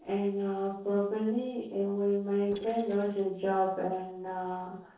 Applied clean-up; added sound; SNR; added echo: neural separator model SepFormer DNS4.